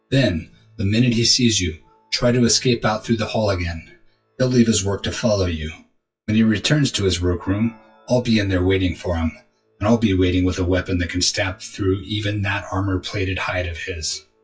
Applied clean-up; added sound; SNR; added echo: classical method WPE with log-MMSE.